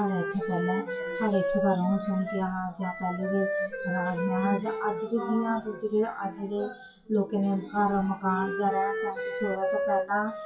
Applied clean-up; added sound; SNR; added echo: classical method WPE with log-MMSE.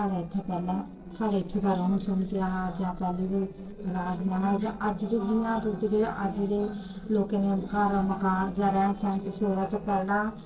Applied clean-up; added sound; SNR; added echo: neural separator model SepFormer DNS4.